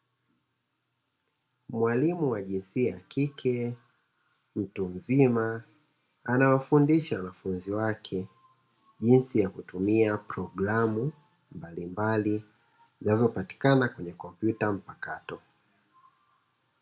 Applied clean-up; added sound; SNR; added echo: none; none; none; none.